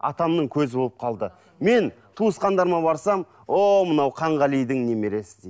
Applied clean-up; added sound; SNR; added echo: none; none; none; none.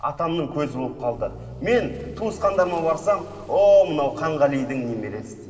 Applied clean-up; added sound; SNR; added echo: none; Accelerating, revving, vroom / Motor vehicle (road); 20 dB; reverberation time 2.3 s.